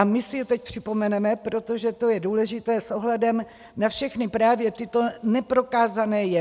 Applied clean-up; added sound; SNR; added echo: none; none; none; none.